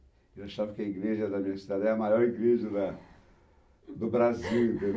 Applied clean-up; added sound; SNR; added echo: none; none; none; none.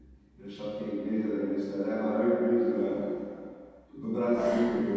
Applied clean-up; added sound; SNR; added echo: none; Piano; 7 dB; reverberation time 2.1 s.